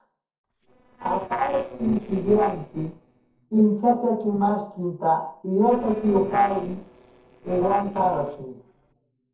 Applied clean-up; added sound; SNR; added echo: neural separator model SepFormer DNS4.